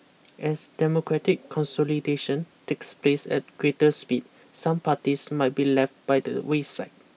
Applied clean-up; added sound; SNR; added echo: none; none; none; none.